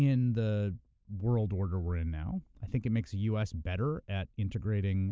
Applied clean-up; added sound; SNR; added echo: none; none; none; none.